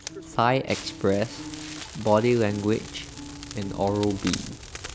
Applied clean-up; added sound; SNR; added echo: none; Crackle; 12 dB; none.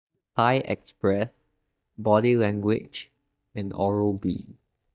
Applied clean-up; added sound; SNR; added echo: neural mask model DeepFilterNet 3.